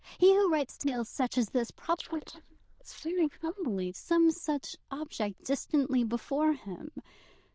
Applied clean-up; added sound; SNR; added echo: neural diffusion model UNIVERSE++.